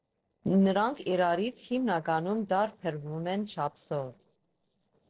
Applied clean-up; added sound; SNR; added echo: neural separator model SepFormer DNS4.